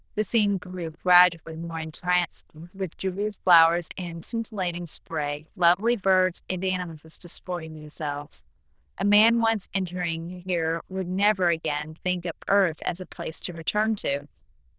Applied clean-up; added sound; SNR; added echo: neural diffusion model UNIVERSE++.